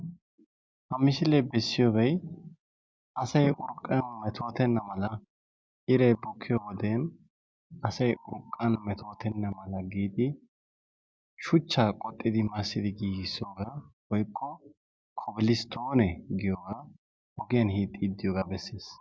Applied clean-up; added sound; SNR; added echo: none; none; none; none.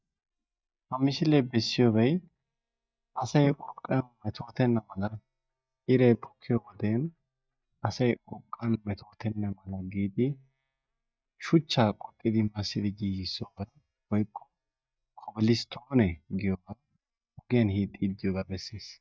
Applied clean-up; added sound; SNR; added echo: neural mask model DeepFilterNet 3.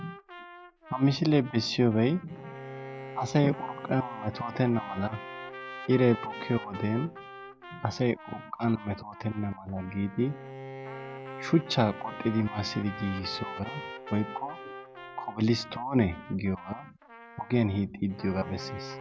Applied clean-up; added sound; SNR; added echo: none; Bowed string instrument + Trumpet; 13 dB; none.